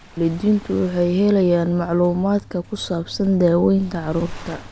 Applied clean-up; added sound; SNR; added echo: none; Waves, surf; 20 dB; none.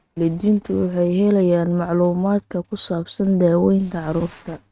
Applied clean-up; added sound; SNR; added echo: neural mask model RNNoise.